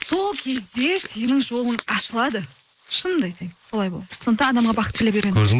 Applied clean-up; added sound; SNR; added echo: neural mask model Resemble Enhance denoiser.